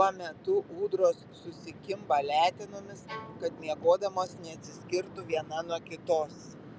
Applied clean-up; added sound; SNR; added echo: none; Bowed string instrument; 15 dB; none.